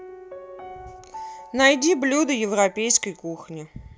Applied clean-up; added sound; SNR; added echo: none; Piano; 18 dB; none.